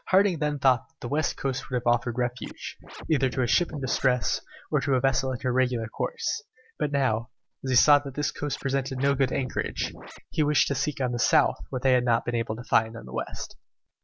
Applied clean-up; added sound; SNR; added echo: none; Scratching (performance technique); 14 dB; none.